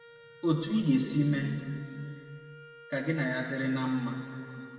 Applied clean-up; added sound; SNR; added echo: none; Wind instrument, woodwind instrument; 20 dB; reverberation time 2.2 s.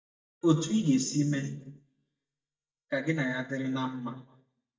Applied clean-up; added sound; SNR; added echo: neural mask model DeepFilterNet 3.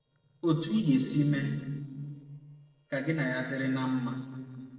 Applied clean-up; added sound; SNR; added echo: neural separator model SepFormer DNS4.